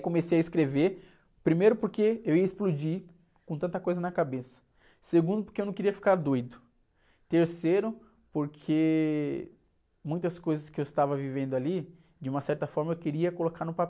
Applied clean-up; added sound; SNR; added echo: none; none; none; none.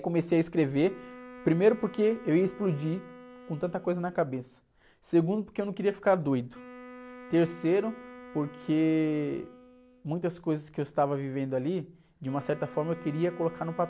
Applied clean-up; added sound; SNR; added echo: none; Wind instrument, woodwind instrument; 19 dB; none.